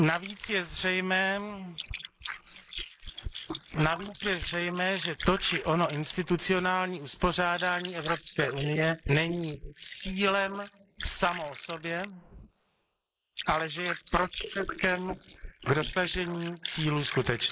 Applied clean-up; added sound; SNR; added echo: neural mask model Resemble Enhance denoiser.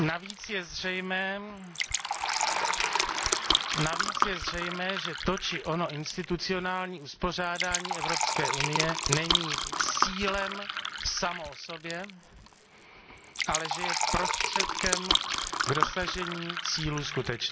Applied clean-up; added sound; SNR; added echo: none; Fill (with liquid); -1 dB; none.